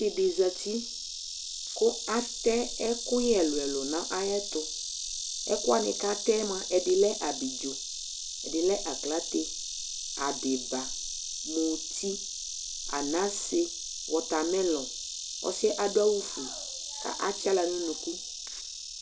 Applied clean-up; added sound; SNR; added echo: none; Insect; 6 dB; none.